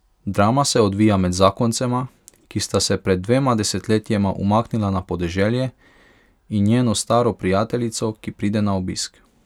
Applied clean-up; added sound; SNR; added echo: none; none; none; none.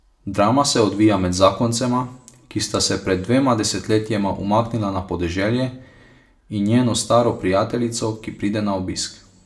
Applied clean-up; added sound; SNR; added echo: none; none; none; reverberation time 0.4 s.